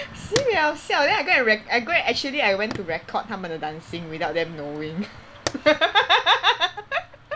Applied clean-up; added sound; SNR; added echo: none; Fire; 16 dB; none.